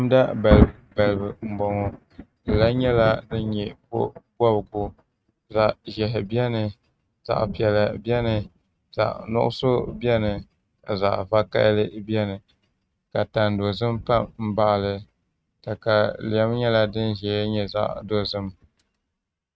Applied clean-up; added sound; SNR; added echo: neural mask model RNNoise.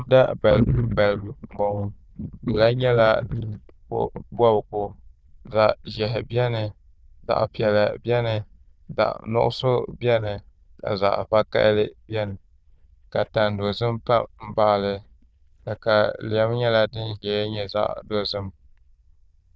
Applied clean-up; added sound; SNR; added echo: neural diffusion model UNIVERSE++.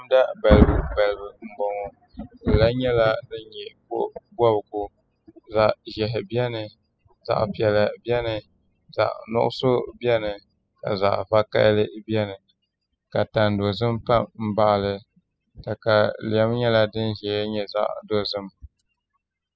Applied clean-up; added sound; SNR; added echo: classical method spectral subtraction.